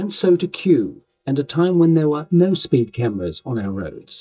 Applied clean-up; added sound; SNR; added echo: neural mask model DeepFilterNet 3.